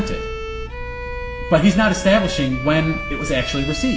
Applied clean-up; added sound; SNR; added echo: none; Bowed string instrument; 10 dB; none.